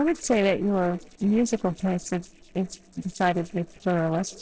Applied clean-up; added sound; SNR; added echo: neural separator model SepFormer DNS4.